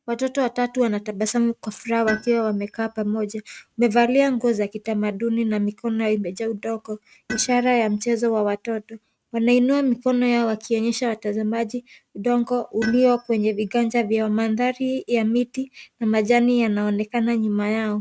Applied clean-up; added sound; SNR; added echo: neural mask model RNNoise.